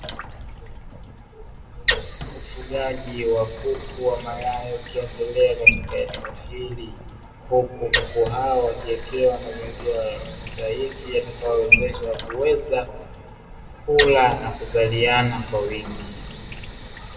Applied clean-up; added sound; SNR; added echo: none; Sink (filling or washing) / Water; 4 dB; reverberation time 1.0 s.